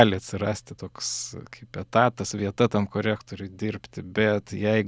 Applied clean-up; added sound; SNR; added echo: none; none; none; none.